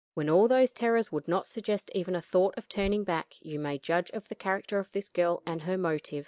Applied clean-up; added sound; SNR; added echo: none; none; none; none.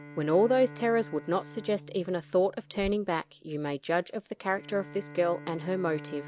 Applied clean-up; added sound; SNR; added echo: none; Bowed string instrument; 18 dB; none.